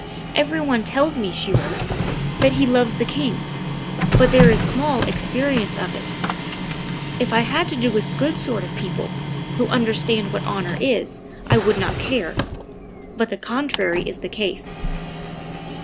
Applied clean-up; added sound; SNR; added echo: none; Printer + Drawer open or close; 2 dB; none.